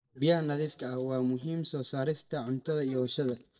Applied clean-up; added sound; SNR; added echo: neural mask model DeepFilterNet 3.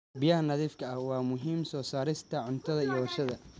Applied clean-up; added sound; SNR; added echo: none; none; none; none.